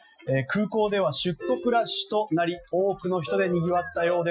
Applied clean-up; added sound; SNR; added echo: classical method Wiener filter.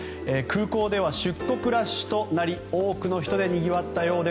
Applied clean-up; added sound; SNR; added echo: none; none; none; none.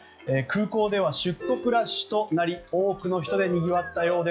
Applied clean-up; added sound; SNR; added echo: classical method log-MMSE.